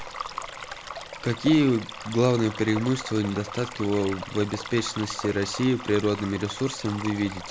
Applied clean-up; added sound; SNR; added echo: none; Stream; 11 dB; none.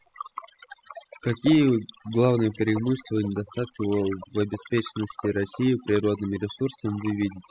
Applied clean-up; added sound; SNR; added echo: classical method spectral subtraction.